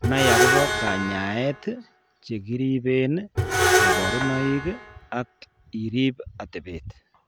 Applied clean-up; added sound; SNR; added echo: none; Screech; -2 dB; none.